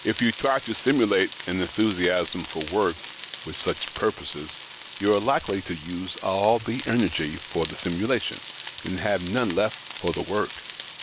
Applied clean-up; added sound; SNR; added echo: none; Frying (food); 6 dB; none.